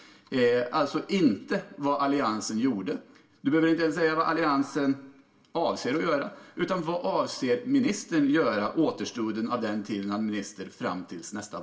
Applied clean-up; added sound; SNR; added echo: none; none; none; reverberation time 0.2 s.